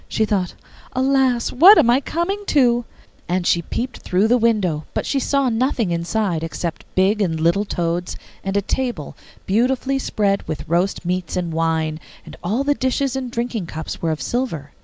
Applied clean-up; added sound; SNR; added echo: none; none; none; none.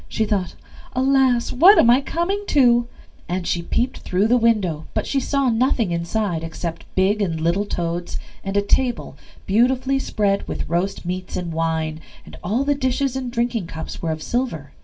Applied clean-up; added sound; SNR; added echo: none; none; none; reverberation time 0.1 s.